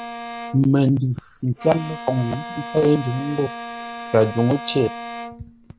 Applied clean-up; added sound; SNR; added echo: none; Bowed string instrument; 12 dB; none.